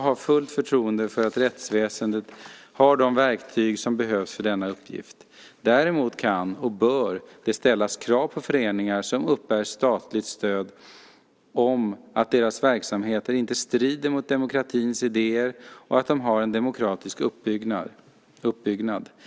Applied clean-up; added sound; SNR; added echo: none; none; none; none.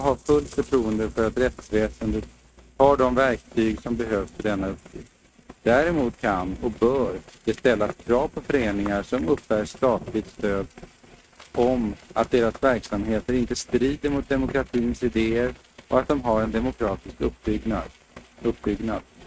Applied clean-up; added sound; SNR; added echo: neural mask model RNNoise.